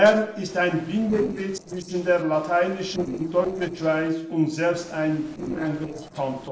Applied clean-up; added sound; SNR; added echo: neural separator model SepFormer DNS4.